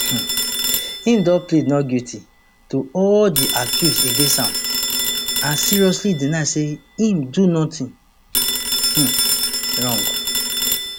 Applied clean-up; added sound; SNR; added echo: none; Telephone; 1 dB; none.